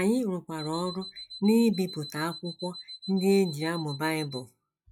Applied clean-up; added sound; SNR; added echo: classical method log-MMSE.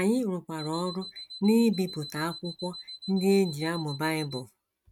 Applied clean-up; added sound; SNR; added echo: neural mask model RNNoise.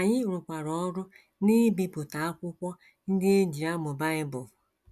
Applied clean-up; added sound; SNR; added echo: none; none; none; none.